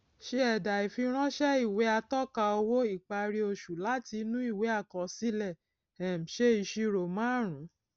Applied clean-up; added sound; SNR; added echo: none; none; none; none.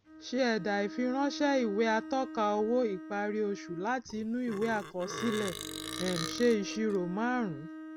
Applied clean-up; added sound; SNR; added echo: none; Burping, eructation + Bowed string instrument; 10 dB; none.